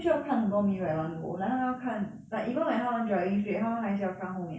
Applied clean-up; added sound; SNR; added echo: none; none; none; none.